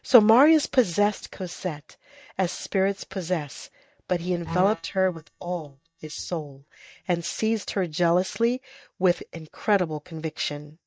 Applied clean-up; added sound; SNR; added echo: neural mask model DeepFilterNet 3.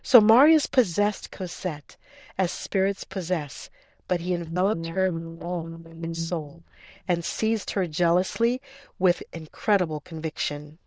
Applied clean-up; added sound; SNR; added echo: neural diffusion model UNIVERSE++.